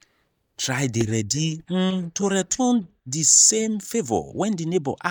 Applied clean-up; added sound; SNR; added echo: neural mask model DeepFilterNet 3.